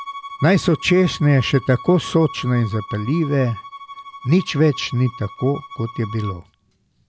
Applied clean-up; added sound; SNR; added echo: none; Bowed string instrument; 16 dB; none.